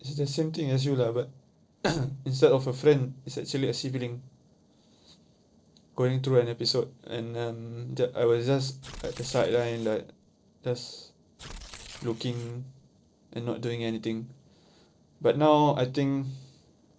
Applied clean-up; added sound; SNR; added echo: neural separator model SepFormer DNS4.